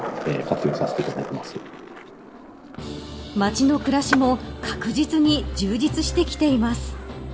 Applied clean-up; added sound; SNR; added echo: none; Skateboard; 11 dB; reverberation time 0.7 s.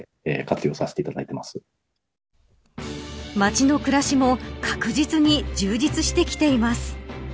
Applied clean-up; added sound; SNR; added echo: none; none; none; none.